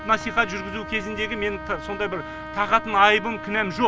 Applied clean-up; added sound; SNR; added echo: none; Trumpet; 12 dB; none.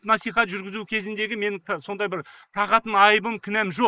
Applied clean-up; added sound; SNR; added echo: neural mask model Resemble Enhance denoiser.